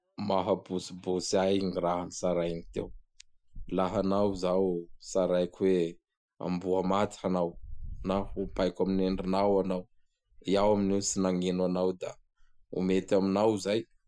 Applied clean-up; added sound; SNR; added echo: classical method Wiener filter.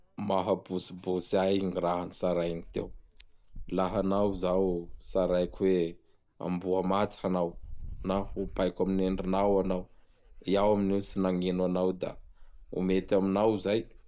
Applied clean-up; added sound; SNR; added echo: none; Dog; 15 dB; none.